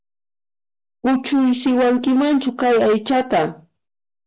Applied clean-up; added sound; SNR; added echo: none; none; none; none.